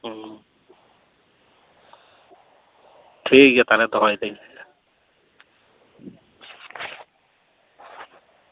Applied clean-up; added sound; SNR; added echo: none; none; none; none.